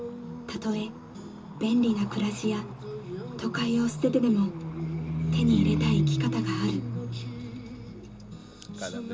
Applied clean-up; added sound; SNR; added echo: none; Livestock, farm animals, working animals; 4 dB; reverberation time 0.2 s.